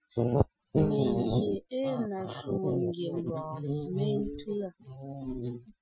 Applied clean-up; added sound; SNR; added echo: classical method Wiener filter.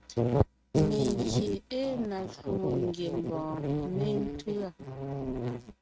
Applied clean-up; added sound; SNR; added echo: neural mask model RNNoise.